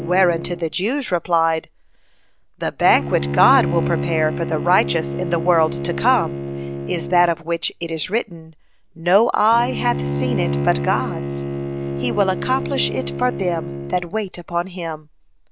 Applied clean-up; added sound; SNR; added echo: none; Bowed string instrument; 5 dB; none.